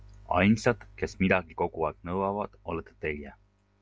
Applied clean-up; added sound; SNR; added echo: none; none; none; none.